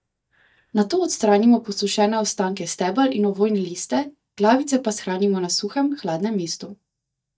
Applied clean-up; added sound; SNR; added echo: neural mask model DeepFilterNet 3.